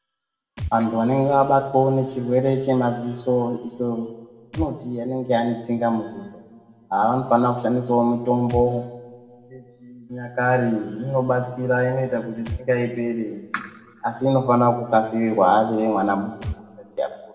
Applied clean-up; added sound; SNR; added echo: none; Thump, thud; 19 dB; reverberation time 1.4 s.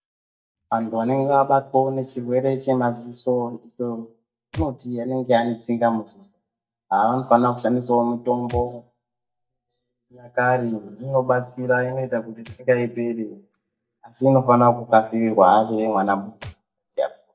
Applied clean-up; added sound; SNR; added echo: neural mask model DeepFilterNet 3.